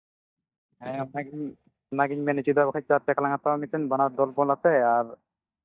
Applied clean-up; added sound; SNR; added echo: neural mask model DeepFilterNet 3.